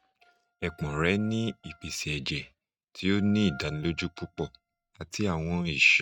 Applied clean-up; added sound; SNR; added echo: neural mask model RNNoise.